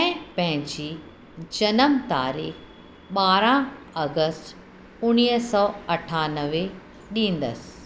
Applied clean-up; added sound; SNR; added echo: none; none; none; none.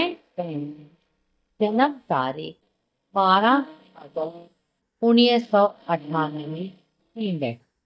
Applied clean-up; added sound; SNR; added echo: neural mask model DeepFilterNet 3.